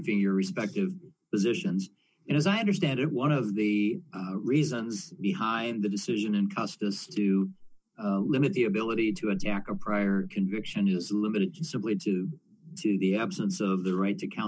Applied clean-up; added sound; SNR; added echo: neural mask model Resemble Enhance denoiser.